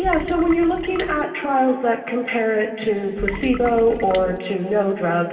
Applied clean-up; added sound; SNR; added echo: none; Trickle, dribble / Water tap, faucet; 10 dB; reverberation time 2.7 s.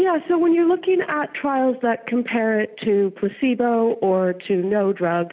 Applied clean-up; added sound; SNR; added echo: none; none; none; none.